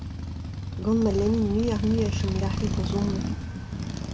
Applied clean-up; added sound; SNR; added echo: none; Motorcycle; 1 dB; none.